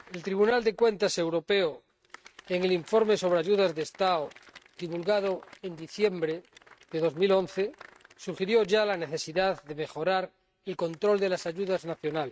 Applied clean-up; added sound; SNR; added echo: neural mask model RNNoise.